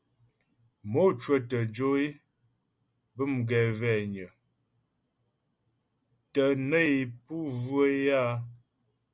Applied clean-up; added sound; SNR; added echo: none; none; none; none.